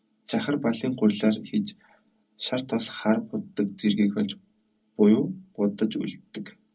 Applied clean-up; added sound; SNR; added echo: none; none; none; reverberation time 0.4 s.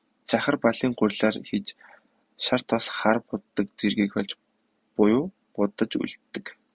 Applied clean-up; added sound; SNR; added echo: none; none; none; none.